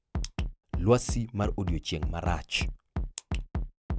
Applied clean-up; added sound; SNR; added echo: none; Bass drum; 2 dB; none.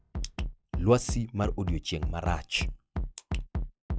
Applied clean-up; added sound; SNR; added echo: classical method log-MMSE.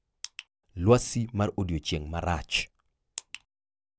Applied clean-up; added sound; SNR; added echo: none; none; none; none.